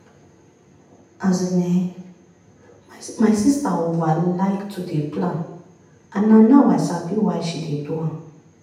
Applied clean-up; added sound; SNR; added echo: none; none; none; reverberation time 0.8 s.